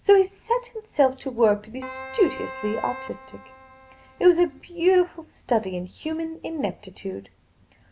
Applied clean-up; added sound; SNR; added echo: none; Keyboard (musical); 14 dB; none.